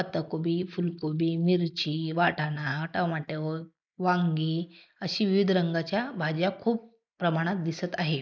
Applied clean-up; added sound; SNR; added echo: neural mask model Resemble Enhance denoiser.